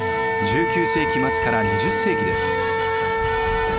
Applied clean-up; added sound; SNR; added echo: none; Wind instrument, woodwind instrument; -3 dB; none.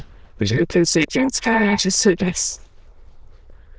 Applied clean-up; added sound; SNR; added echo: neural diffusion model UNIVERSE++.